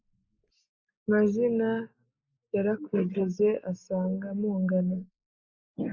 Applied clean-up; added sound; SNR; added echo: neural mask model Resemble Enhance denoiser.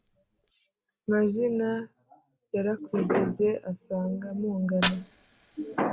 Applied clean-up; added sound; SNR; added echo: none; Fire; 11 dB; none.